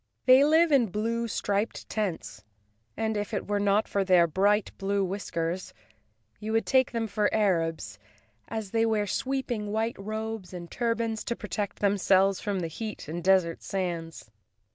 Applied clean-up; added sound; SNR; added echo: none; none; none; none.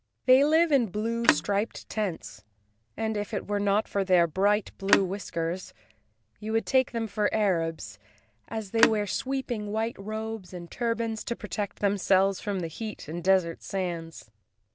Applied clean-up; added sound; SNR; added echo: none; Telephone; 4 dB; none.